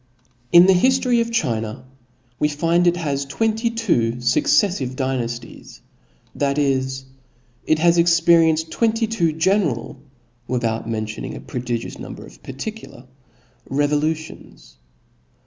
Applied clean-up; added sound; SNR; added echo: none; none; none; none.